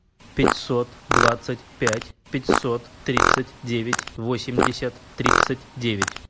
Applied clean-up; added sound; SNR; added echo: none; Fart; -3 dB; none.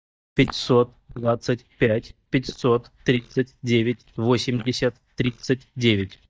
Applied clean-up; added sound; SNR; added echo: neural mask model DeepFilterNet 3.